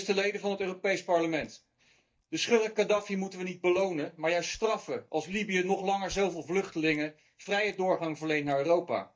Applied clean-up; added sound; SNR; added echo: neural mask model DeepFilterNet 3.